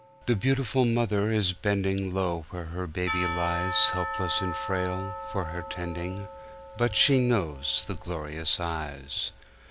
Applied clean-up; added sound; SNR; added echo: none; Church bell / Percussion; 9 dB; none.